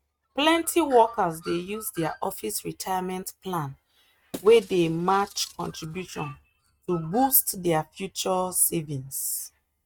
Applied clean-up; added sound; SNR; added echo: neural mask model RNNoise.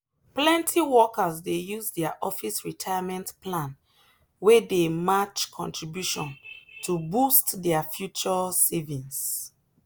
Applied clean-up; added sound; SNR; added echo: none; none; none; none.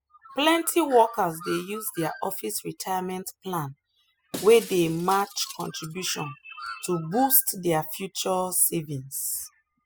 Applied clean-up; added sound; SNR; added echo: classical method spectral subtraction.